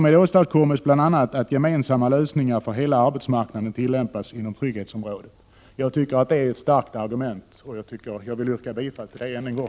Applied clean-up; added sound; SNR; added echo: none; none; none; none.